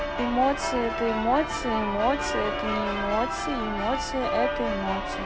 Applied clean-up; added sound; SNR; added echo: none; Church bell; 1 dB; none.